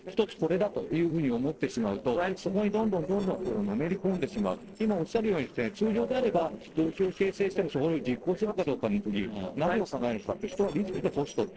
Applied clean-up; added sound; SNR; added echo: neural separator model SepFormer DNS4.